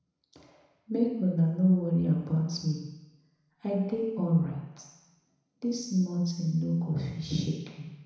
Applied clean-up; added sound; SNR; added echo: none; none; none; reverberation time 1.0 s.